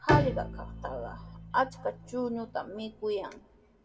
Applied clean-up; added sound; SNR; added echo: none; Bowed string instrument; 2 dB; reverberation time 0.5 s.